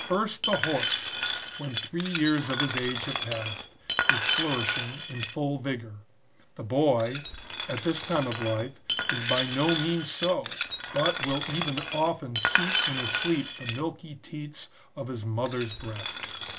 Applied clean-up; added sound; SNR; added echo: none; Glass; -2 dB; none.